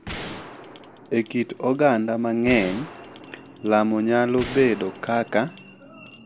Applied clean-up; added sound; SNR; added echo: none; Gunshot, gunfire; 15 dB; none.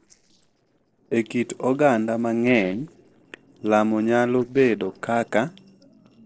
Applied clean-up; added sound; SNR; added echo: neural separator model SepFormer DNS4.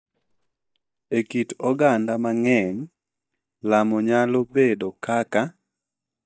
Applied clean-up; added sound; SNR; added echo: neural mask model DeepFilterNet 3.